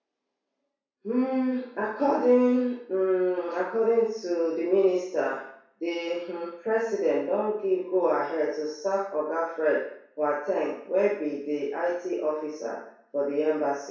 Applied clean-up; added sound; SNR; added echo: none; none; none; reverberation time 0.6 s.